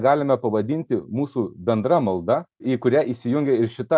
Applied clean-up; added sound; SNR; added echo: none; none; none; none.